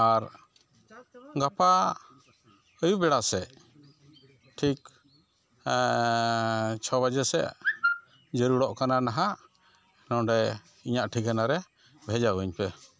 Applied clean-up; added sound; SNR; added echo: none; none; none; none.